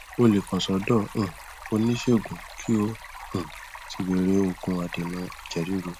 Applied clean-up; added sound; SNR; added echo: none; Stream; 15 dB; none.